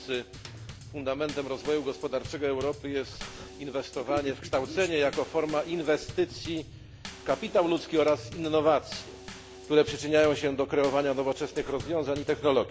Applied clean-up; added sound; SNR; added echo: none; Breathing + Bass drum / Snare drum / Drum kit; 16 dB; none.